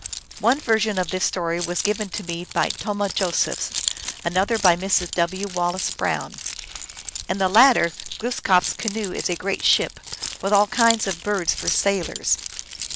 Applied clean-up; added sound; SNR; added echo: none; Keys jangling; 9 dB; none.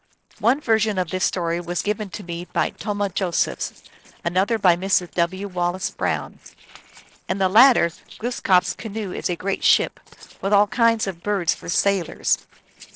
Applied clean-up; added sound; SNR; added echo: neural separator model SepFormer DNS4.